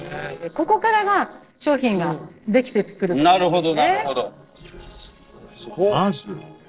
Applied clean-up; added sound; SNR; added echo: neural separator model SepFormer DNS4.